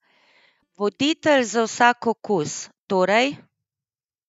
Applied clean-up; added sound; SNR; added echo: neural mask model DeepFilterNet 3.